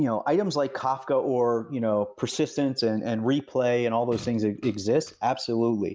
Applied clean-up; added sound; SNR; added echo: none; Fart; 19 dB; none.